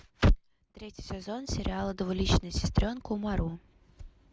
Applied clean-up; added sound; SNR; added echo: none; none; none; none.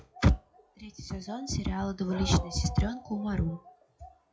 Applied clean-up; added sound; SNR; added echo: classical method WPE with log-MMSE.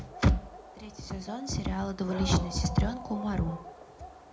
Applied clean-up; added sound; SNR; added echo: none; Dog; 14 dB; reverberation time 0.2 s.